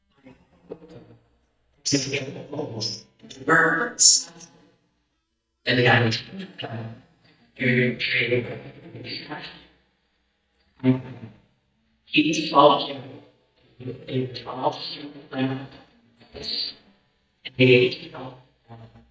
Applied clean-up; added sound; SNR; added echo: neural mask model DeepFilterNet 3.